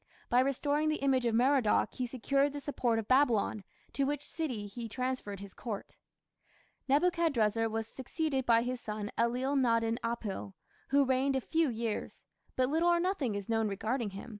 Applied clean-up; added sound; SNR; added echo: none; none; none; none.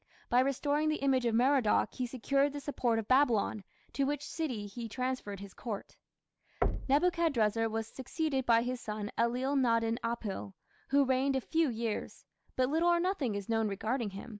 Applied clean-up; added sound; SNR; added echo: none; Knock; 8 dB; none.